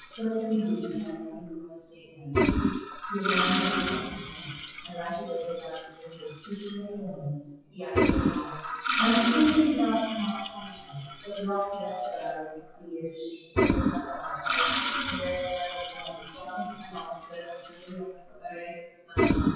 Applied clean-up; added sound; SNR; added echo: classical method WPE with log-MMSE.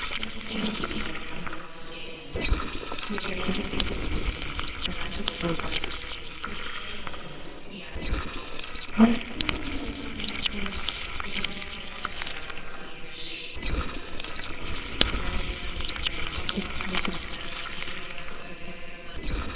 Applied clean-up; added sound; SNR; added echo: neural separator model SepFormer WHAMR!.